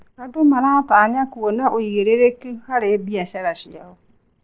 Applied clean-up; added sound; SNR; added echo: neural separator model SepFormer DNS4.